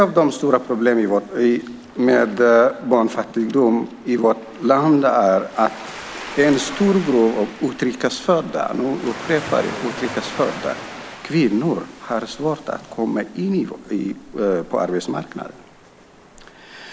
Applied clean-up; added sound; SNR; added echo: none; Waves, surf; 17 dB; none.